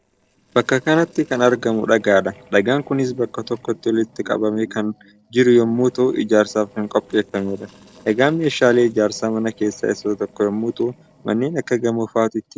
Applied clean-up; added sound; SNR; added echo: neural separator model SepFormer DNS4.